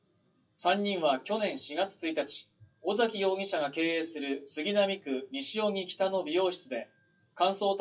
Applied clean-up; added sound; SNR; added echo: classical method WPE with log-MMSE.